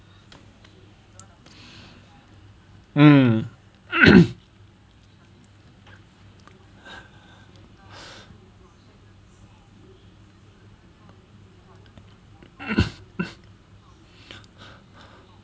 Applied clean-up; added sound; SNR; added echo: none; none; none; none.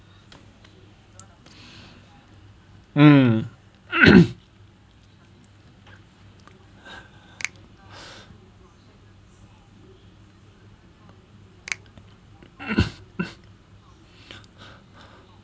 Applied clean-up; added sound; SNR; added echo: none; Finger snapping; 17 dB; none.